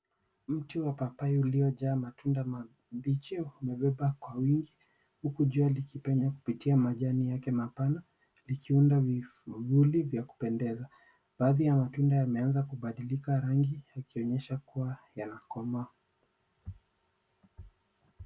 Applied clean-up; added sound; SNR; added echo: none; none; none; none.